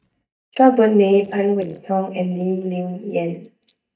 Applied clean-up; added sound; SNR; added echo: neural mask model DeepFilterNet 3.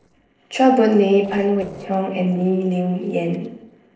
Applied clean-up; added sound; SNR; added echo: neural separator model SepFormer DNS4.